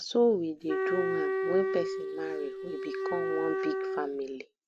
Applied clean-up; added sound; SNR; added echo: none; Wind instrument, woodwind instrument; 0 dB; none.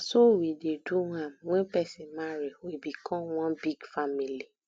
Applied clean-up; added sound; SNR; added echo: none; none; none; none.